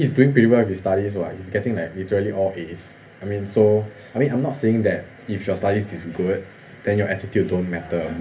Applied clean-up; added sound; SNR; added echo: none; none; none; reverberation time 0.3 s.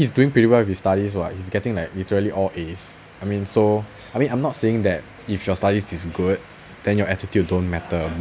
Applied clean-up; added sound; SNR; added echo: none; none; none; none.